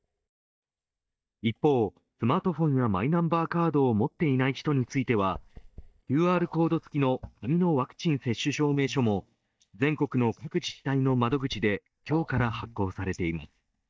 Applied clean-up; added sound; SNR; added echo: neural mask model DeepFilterNet 3.